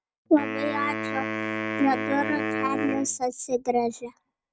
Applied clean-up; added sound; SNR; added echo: neural mask model RNNoise.